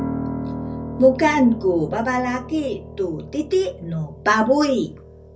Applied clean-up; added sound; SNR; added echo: none; Piano; 11 dB; reverberation time 0.4 s.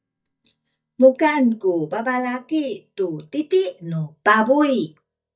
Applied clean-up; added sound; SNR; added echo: neural mask model DeepFilterNet 3.